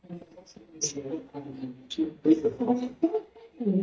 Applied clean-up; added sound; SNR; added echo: neural mask model DeepFilterNet 3.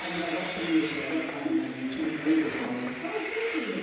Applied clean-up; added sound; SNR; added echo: none; Train; 7 dB; reverberation time 1.1 s.